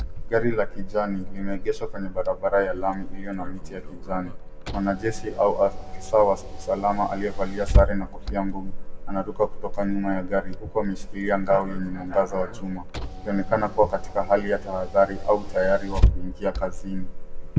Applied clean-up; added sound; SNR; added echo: none; Engine / Car; 2 dB; reverberation time 1.1 s.